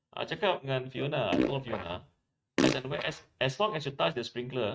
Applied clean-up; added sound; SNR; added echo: neural mask model RNNoise.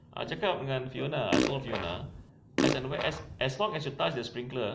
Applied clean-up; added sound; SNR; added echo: none; Fart; -1 dB; none.